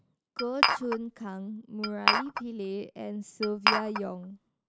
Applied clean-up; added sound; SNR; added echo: none; Glass; -5 dB; none.